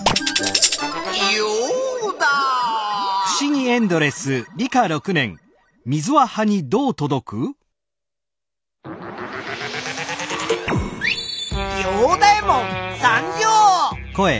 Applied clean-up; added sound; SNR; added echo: none; Tambourine; 2 dB; none.